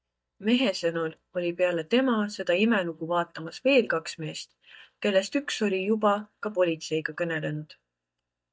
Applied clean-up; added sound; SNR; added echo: neural mask model DeepFilterNet 3.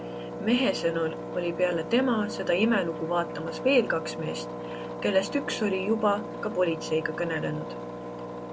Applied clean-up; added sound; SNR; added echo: none; Engine; 8 dB; none.